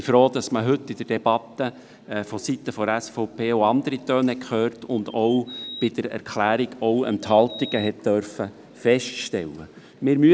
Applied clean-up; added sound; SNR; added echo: none; Bird vocalization, bird call, bird song; 16 dB; none.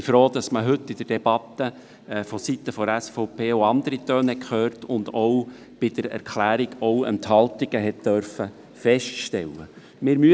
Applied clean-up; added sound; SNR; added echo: none; none; none; none.